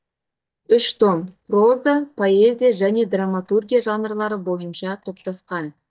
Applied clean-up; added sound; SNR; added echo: neural mask model DeepFilterNet 3.